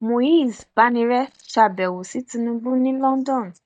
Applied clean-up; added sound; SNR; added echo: neural mask model DeepFilterNet 3.